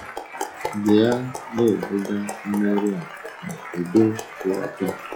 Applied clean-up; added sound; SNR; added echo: classical method log-MMSE.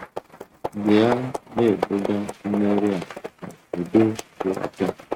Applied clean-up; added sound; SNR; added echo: neural mask model RNNoise.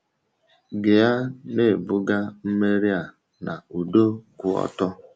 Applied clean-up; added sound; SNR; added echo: none; none; none; none.